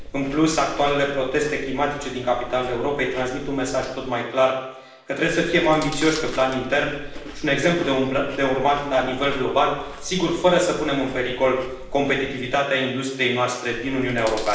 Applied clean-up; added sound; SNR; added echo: none; Chewing, mastication; 14 dB; reverberation time 0.9 s.